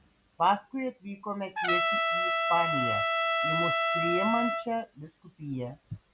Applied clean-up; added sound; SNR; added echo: none; Trumpet; -5 dB; none.